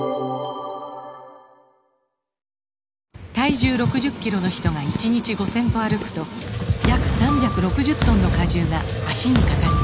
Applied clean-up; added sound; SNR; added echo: none; none; none; none.